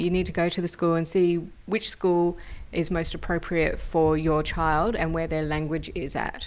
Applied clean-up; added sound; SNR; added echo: none; Wind; 11 dB; none.